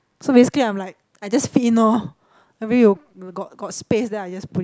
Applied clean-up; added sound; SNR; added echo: none; none; none; none.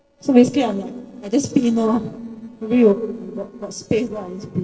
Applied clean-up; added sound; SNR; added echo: neural separator model SepFormer DNS4.